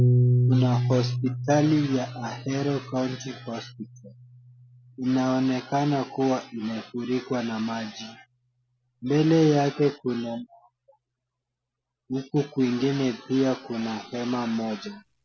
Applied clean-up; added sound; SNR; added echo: none; Piano; 4 dB; none.